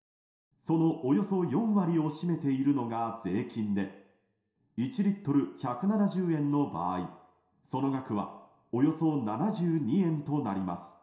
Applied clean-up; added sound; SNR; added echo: none; none; none; reverberation time 0.7 s.